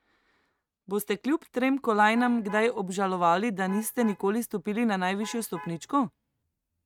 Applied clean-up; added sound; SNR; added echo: neural mask model RNNoise.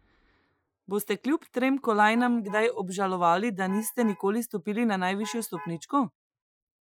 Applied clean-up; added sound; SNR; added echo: classical method Wiener filter.